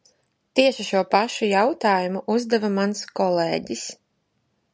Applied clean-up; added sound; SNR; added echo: none; none; none; none.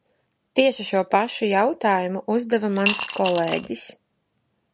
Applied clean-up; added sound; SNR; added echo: none; Coin (dropping) / Glass; 3 dB; none.